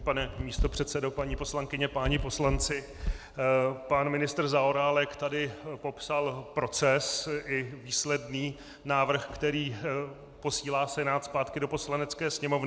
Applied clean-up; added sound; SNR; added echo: none; none; none; none.